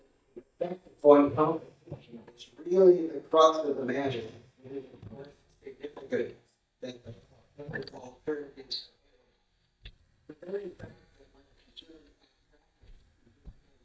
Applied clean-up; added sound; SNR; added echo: neural mask model DeepFilterNet 3.